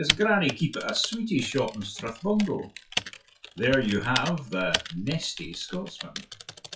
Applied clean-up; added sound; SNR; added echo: classical method WPE with log-MMSE.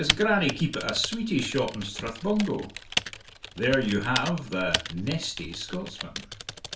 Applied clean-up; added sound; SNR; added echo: none; Typing; 6 dB; reverberation time 0.3 s.